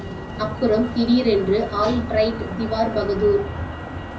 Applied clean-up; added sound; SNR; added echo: none; Motor vehicle (road); 9 dB; reverberation time 0.4 s.